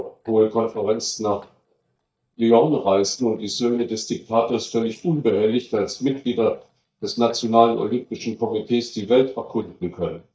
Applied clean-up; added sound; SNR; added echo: neural mask model DeepFilterNet 3.